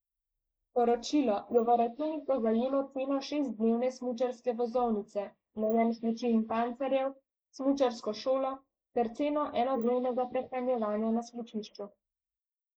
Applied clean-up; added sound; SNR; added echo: neural mask model Resemble Enhance denoiser.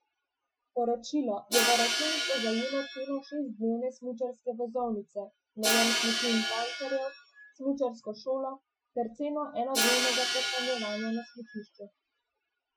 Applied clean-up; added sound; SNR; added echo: classical method Wiener filter.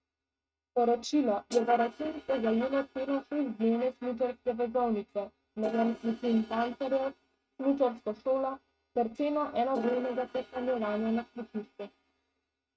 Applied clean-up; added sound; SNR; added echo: neural mask model RNNoise.